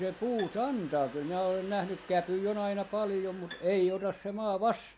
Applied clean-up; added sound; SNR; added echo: none; Bowed string instrument + Domestic sounds, home sounds; 19 dB; none.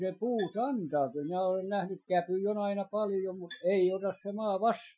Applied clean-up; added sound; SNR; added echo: classical method Wiener filter.